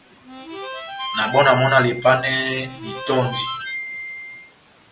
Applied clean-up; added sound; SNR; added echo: none; Harmonica; 9 dB; none.